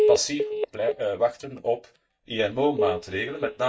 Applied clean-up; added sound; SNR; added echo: neural mask model DeepFilterNet 3.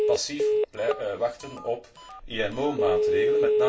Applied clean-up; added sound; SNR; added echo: none; Telephone; -4 dB; reverberation time 0.2 s.